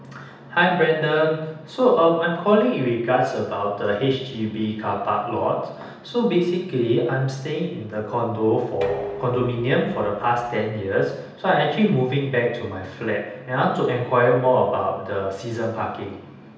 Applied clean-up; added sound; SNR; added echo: none; Dishes, pots, and pans; 15 dB; reverberation time 0.8 s.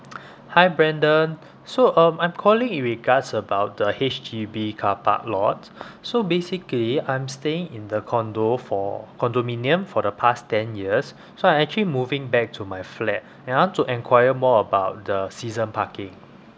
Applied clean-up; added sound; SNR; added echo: none; none; none; none.